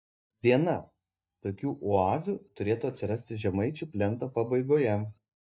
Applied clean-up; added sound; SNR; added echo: neural mask model DeepFilterNet 3.